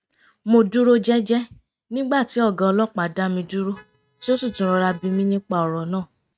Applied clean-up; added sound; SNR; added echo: neural mask model RNNoise.